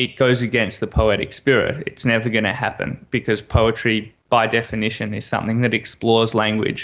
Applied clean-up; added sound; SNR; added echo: none; none; none; none.